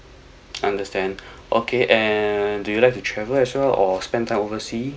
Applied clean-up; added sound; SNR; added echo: none; none; none; none.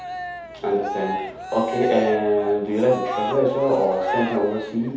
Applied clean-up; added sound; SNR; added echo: none; Cheering; 8 dB; reverberation time 0.8 s.